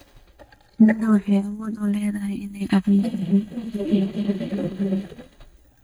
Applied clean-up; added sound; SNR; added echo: neural mask model DeepFilterNet 3.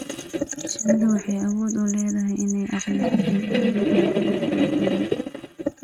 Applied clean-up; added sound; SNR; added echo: neural mask model RNNoise.